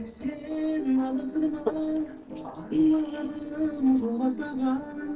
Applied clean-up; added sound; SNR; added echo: neural separator model SepFormer DNS4.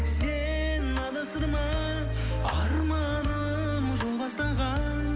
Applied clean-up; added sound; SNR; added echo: none; none; none; none.